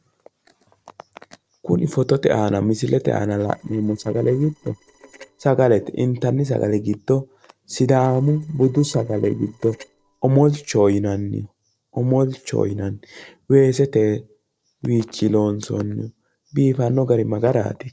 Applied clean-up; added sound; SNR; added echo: neural separator model SepFormer DNS4.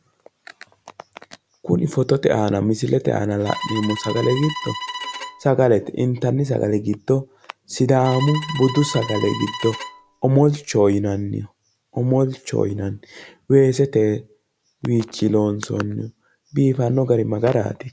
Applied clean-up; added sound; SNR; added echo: none; Bowed string instrument; 11 dB; none.